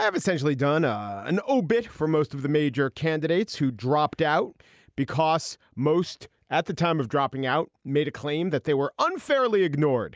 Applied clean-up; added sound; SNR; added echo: none; none; none; none.